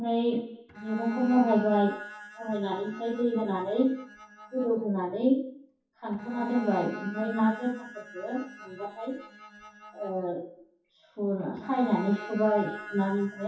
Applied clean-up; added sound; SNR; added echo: classical method WPE with log-MMSE.